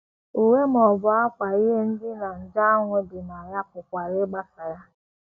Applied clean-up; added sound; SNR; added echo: none; none; none; none.